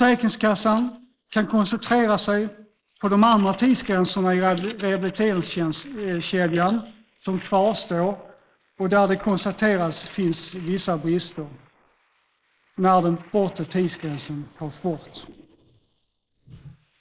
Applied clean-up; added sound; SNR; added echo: neural mask model Resemble Enhance denoiser.